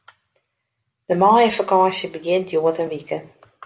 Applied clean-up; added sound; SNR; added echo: none; none; none; none.